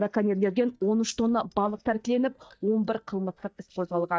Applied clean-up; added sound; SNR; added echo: neural mask model DeepFilterNet 3.